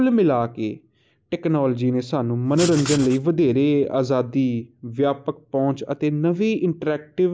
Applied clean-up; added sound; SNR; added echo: none; Writing; 9 dB; none.